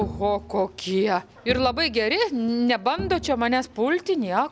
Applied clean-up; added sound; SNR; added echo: none; Bowed string instrument; 15 dB; none.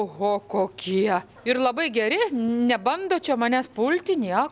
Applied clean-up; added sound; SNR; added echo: none; none; none; none.